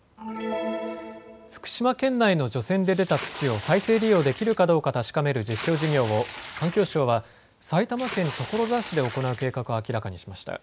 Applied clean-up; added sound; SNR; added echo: none; Water / Splash, splatter; 13 dB; none.